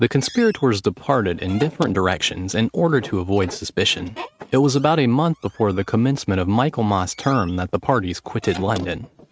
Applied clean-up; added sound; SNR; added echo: neural mask model RNNoise.